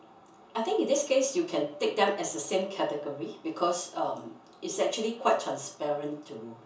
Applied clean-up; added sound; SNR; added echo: none; none; none; reverberation time 0.6 s.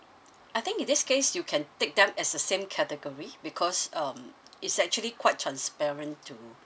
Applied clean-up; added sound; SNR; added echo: none; none; none; none.